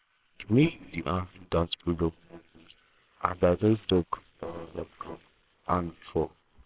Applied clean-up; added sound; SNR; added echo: neural separator model SepFormer WHAMR!.